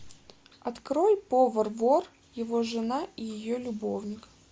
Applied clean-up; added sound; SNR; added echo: none; none; none; none.